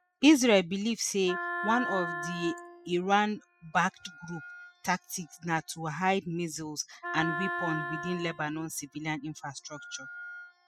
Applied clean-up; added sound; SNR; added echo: classical method spectral subtraction.